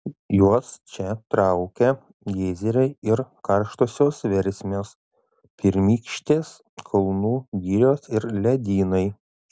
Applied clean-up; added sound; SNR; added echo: none; none; none; none.